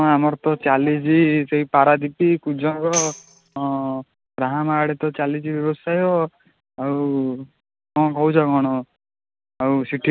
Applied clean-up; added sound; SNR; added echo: none; Tambourine; 10 dB; none.